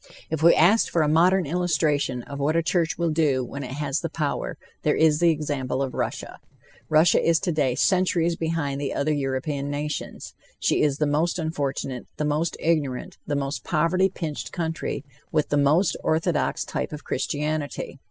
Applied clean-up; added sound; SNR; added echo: neural separator model SepFormer DNS4.